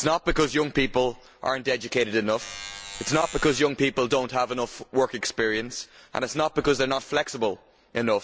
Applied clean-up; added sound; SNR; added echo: none; Alarm; 12 dB; none.